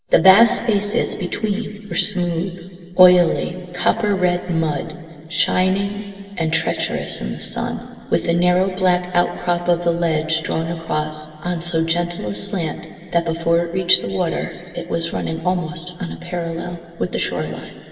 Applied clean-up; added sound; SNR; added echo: none; none; none; reverberation time 2.3 s.